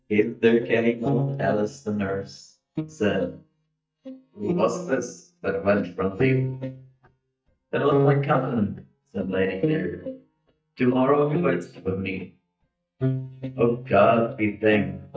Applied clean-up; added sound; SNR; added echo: neural mask model DeepFilterNet 3.